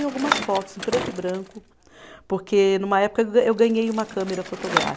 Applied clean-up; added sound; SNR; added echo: none; Bicycle; 8 dB; none.